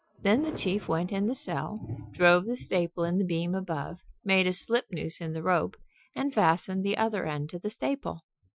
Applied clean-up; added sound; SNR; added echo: classical method Wiener filter.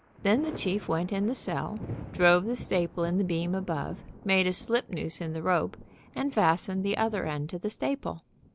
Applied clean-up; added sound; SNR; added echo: none; Thunder; 16 dB; none.